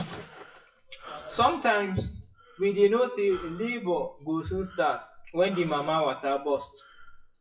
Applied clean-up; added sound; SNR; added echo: classical method WPE with log-MMSE.